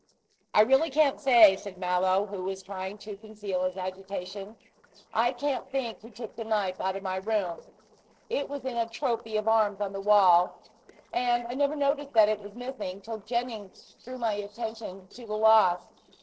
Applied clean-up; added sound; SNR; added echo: neural separator model SepFormer DNS4.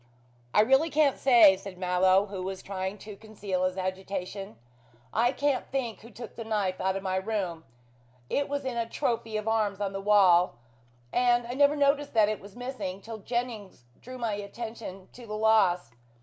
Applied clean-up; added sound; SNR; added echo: none; none; none; none.